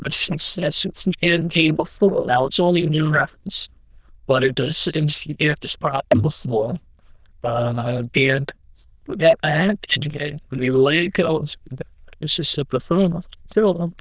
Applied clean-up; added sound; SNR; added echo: neural diffusion model UNIVERSE++.